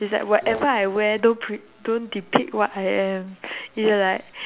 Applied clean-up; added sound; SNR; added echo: none; none; none; none.